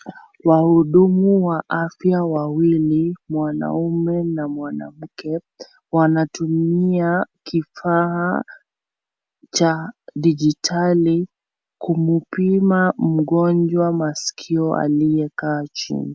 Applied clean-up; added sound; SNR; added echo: none; none; none; none.